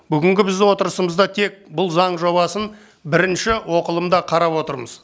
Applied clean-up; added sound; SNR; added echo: none; none; none; none.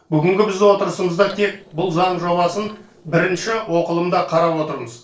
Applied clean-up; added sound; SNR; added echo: neural separator model SepFormer DNS4.